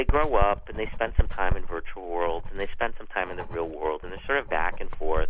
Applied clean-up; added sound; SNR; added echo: none; Writing; -3 dB; none.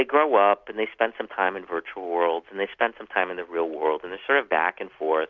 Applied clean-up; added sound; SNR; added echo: none; none; none; none.